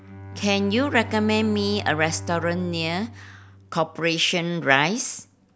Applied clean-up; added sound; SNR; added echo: none; Bowed string instrument; 14 dB; none.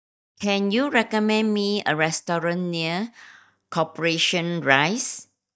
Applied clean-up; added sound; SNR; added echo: neural mask model DeepFilterNet 3.